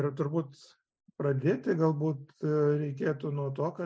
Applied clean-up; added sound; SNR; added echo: none; none; none; none.